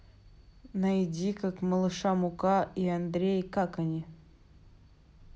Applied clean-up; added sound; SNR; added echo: none; none; none; none.